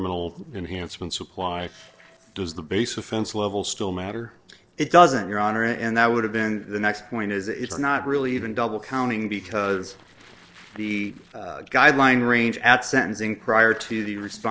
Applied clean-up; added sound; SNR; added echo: neural separator model SepFormer DNS4.